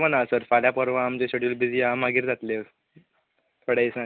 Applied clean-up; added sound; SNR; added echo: none; none; none; none.